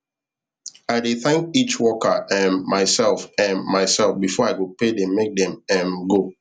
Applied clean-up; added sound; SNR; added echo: none; none; none; none.